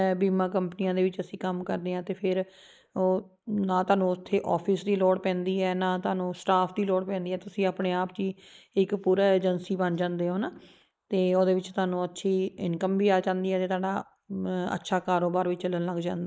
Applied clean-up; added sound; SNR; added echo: neural mask model Resemble Enhance denoiser.